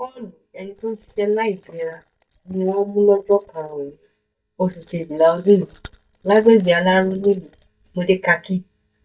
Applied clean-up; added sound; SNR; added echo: neural mask model DeepFilterNet 3.